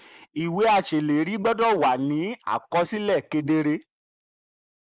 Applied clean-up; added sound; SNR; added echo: neural mask model Resemble Enhance denoiser.